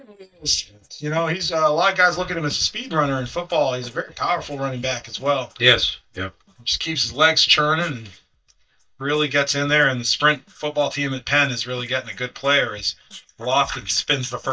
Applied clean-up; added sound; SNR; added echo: neural mask model DeepFilterNet 3.